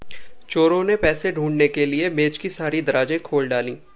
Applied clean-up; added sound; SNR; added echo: none; none; none; none.